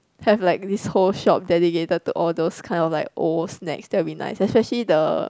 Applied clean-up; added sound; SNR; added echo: none; none; none; none.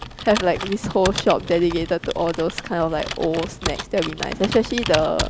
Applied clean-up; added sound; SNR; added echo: none; Computer keyboard; 8 dB; none.